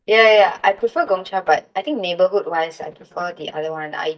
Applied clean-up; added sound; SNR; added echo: neural mask model DeepFilterNet 3.